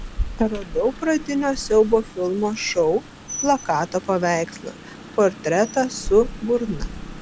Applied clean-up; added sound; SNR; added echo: none; Rain; 11 dB; none.